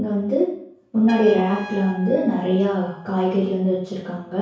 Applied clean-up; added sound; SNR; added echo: none; Trumpet; 20 dB; reverberation time 0.6 s.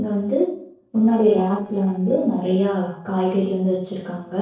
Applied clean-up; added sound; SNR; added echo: neural separator model SepFormer DNS4.